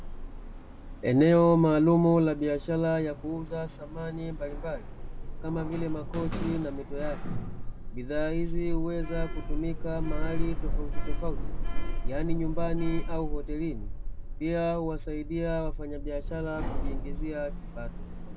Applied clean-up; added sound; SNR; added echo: none; Sliding door; 0 dB; none.